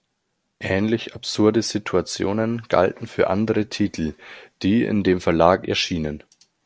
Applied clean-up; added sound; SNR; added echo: none; none; none; none.